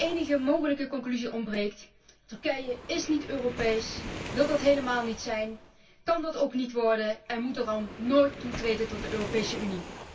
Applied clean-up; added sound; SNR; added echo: none; Waves, surf; 12 dB; reverberation time 0.1 s.